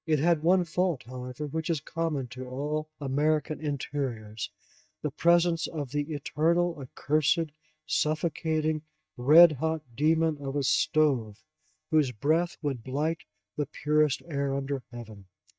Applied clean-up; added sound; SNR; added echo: neural mask model DeepFilterNet 3.